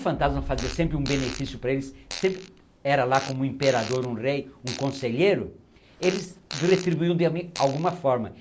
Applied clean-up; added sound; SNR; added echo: none; Boom + Fart; 12 dB; none.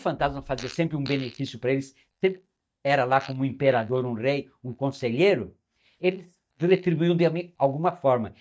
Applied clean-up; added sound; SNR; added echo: neural mask model DeepFilterNet 3.